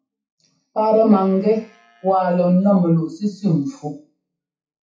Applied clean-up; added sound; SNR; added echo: classical method WPE with log-MMSE.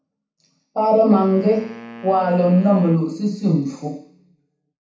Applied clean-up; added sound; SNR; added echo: none; Wind instrument, woodwind instrument; 20 dB; reverberation time 0.7 s.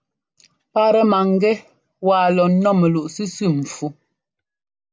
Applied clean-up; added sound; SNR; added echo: none; none; none; none.